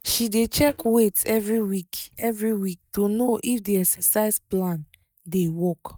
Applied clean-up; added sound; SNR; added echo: neural mask model DeepFilterNet 3.